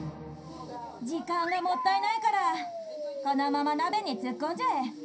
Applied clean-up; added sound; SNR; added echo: none; none; none; reverberation time 0.3 s.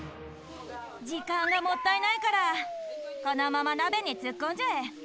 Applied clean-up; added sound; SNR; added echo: none; none; none; none.